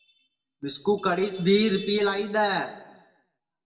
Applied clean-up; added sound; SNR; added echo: none; none; none; reverberation time 0.8 s.